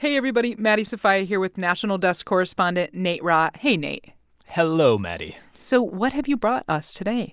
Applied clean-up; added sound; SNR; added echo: none; none; none; none.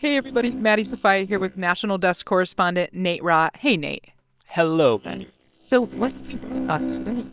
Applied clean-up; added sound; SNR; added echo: neural separator model SepFormer WHAM!.